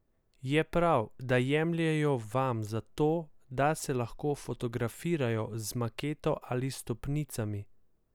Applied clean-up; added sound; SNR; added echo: none; none; none; none.